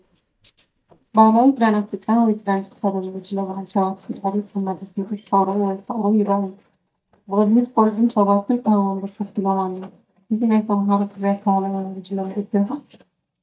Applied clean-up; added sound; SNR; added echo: neural mask model DeepFilterNet 3.